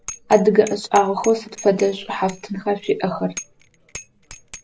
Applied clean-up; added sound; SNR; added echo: none; Bicycle bell; 18 dB; none.